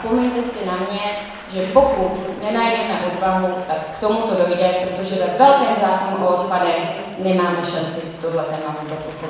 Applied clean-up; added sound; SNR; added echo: none; Applause; 14 dB; reverberation time 1.1 s.